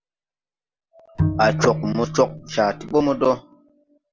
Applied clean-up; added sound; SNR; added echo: none; Bowed string instrument; 4 dB; none.